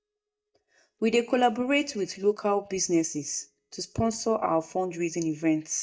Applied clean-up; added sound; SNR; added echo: neural mask model DeepFilterNet 3.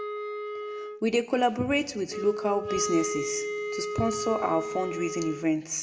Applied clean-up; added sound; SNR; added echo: none; Wind instrument, woodwind instrument; 5 dB; reverberation time 1.1 s.